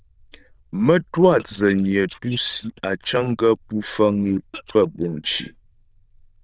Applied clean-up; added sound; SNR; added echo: neural diffusion model UNIVERSE++.